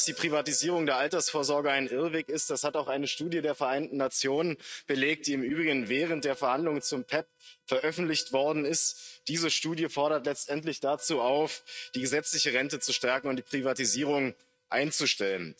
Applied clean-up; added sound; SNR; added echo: neural mask model RNNoise.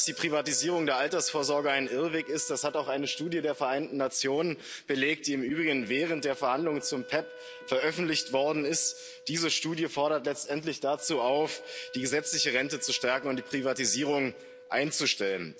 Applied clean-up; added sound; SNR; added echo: none; Wind instrument, woodwind instrument; 18 dB; none.